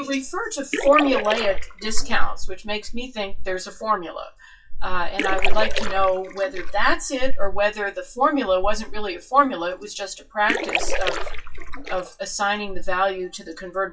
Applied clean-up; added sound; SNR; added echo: classical method WPE with log-MMSE.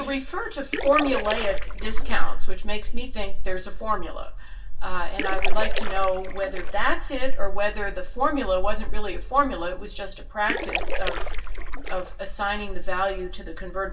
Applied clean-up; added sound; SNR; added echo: none; Splash, splatter; 14 dB; reverberation time 0.2 s.